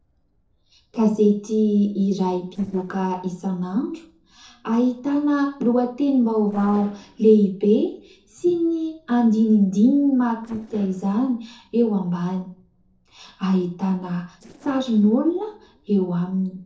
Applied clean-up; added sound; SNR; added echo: neural separator model SepFormer DNS4.